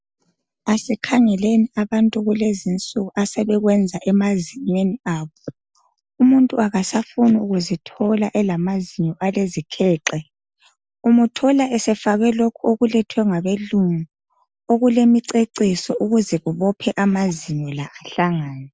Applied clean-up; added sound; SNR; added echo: none; none; none; none.